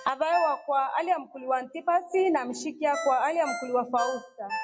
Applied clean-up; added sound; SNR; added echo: none; Ringtone; 12 dB; none.